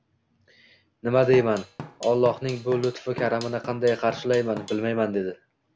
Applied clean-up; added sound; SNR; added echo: none; Drum kit; 15 dB; none.